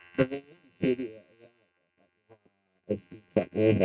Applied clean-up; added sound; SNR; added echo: neural mask model RNNoise.